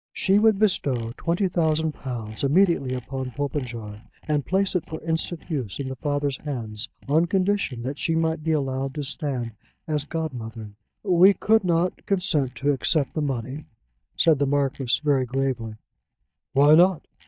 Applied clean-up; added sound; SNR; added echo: neural mask model DeepFilterNet 3.